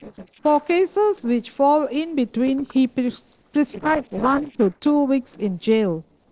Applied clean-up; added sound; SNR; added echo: neural separator model SepFormer DNS4.